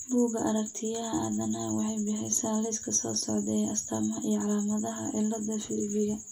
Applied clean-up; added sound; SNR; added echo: none; none; none; reverberation time 0.2 s.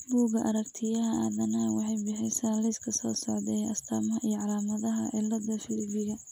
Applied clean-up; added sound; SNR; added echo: none; none; none; none.